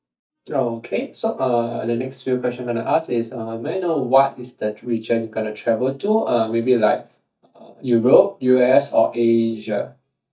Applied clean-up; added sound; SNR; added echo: neural mask model DeepFilterNet 3.